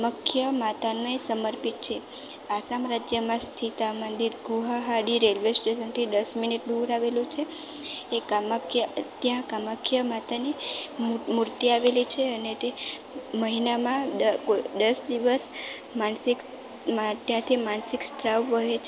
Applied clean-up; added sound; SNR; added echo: none; none; none; none.